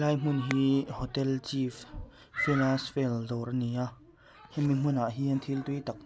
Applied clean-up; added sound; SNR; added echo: none; none; none; none.